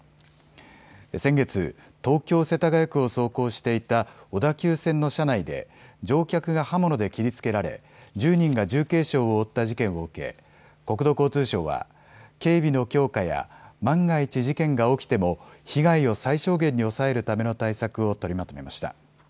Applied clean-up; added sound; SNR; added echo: none; none; none; none.